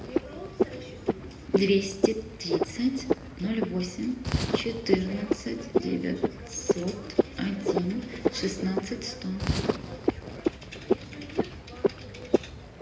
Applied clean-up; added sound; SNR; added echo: none; Frog; -2 dB; reverberation time 0.6 s.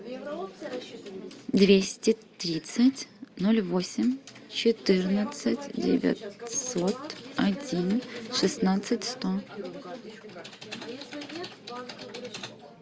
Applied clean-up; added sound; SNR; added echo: none; none; none; none.